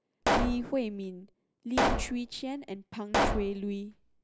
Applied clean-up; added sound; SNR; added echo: none; Explosion; -4 dB; none.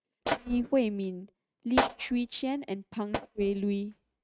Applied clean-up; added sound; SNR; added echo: neural mask model RNNoise.